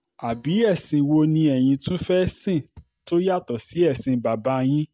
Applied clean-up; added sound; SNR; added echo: neural mask model DeepFilterNet 3.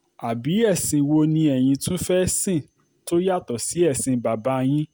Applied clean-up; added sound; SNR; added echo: none; none; none; none.